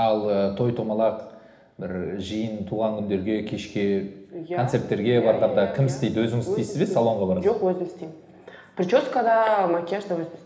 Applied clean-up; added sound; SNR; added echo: none; none; none; reverberation time 1.1 s.